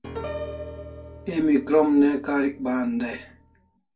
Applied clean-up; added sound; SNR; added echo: neural separator model SepFormer DNS4.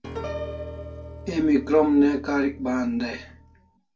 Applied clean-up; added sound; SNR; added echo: none; Piano; 13 dB; reverberation time 0.2 s.